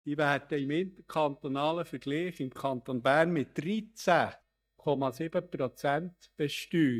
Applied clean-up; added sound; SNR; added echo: neural mask model DeepFilterNet 3.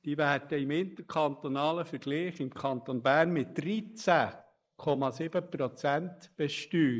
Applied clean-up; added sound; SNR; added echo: neural mask model Resemble Enhance denoiser.